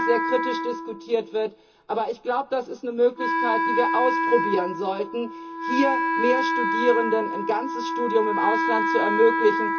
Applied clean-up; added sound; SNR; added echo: none; Wind instrument, woodwind instrument; 1 dB; reverberation time 0.2 s.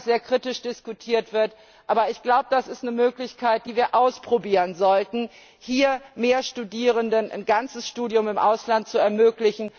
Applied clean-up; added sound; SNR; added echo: none; none; none; none.